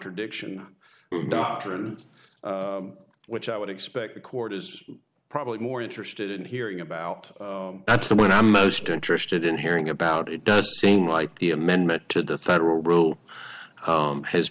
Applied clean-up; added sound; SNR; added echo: none; none; none; none.